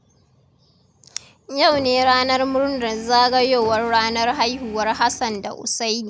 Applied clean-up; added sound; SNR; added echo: none; Car + Organ; 17 dB; none.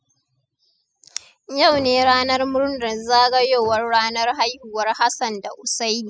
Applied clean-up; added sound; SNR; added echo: classical method spectral subtraction.